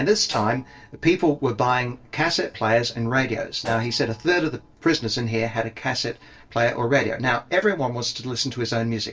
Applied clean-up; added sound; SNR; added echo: neural separator model SepFormer DNS4.